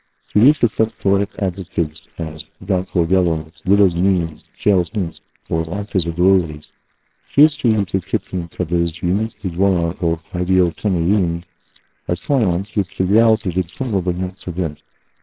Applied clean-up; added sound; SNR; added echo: neural separator model SepFormer WHAMR!.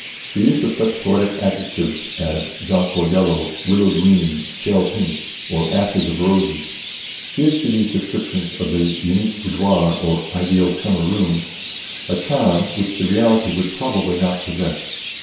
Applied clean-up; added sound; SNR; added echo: none; Chirp, tweet; 12 dB; reverberation time 0.7 s.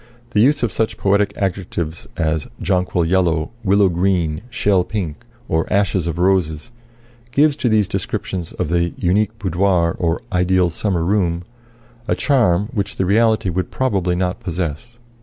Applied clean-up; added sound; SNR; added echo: none; none; none; none.